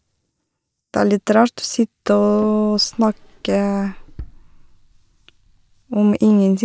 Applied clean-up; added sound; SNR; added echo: neural mask model DeepFilterNet 3.